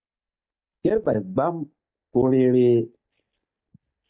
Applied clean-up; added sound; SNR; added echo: neural mask model DeepFilterNet 3.